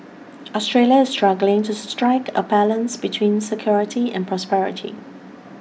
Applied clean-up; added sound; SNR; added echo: none; none; none; none.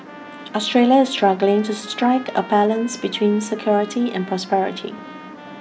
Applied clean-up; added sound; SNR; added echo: none; Trumpet; 19 dB; none.